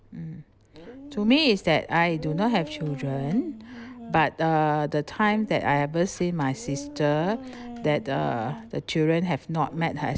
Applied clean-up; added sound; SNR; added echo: none; Dog; 16 dB; none.